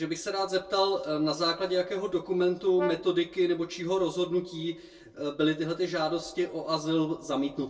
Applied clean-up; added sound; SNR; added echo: none; Brass instrument; 12 dB; reverberation time 0.2 s.